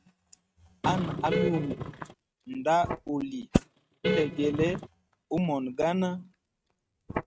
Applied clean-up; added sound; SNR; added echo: neural mask model RNNoise.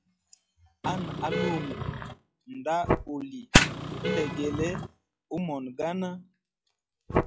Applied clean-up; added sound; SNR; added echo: classical method log-MMSE.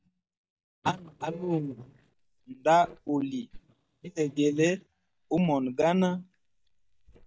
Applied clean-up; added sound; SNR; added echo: neural mask model DeepFilterNet 3.